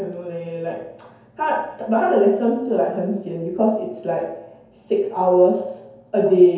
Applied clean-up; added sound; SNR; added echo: none; none; none; reverberation time 0.9 s.